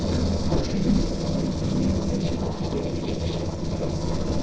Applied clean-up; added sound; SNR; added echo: neural separator model SepFormer DNS4.